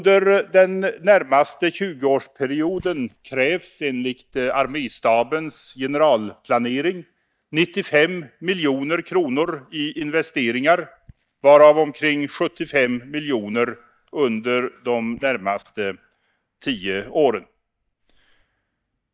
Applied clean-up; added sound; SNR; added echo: neural mask model DeepFilterNet 3.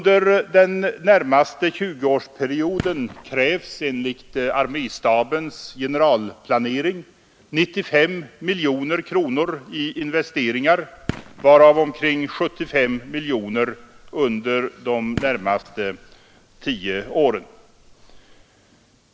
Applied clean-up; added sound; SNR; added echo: none; Fireworks; 18 dB; none.